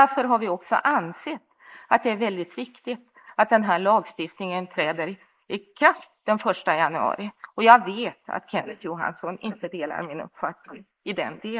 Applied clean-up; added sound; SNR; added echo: neural mask model Resemble Enhance denoiser.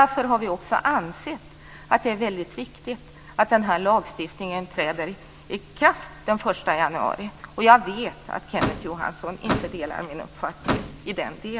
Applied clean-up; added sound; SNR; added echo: none; Slam / Microwave oven; 5 dB; none.